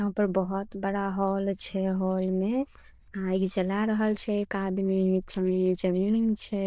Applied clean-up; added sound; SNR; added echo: neural diffusion model UNIVERSE++.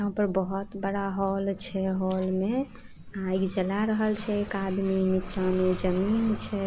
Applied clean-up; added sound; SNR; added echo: none; Thunder; 14 dB; none.